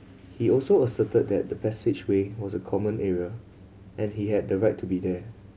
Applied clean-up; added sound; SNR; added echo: none; none; none; none.